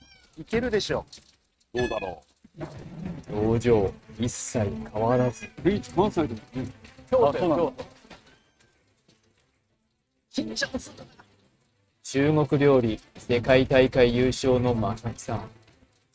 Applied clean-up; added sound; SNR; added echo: neural mask model RNNoise.